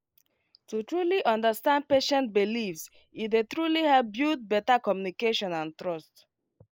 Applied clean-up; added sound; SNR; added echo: neural mask model Resemble Enhance denoiser.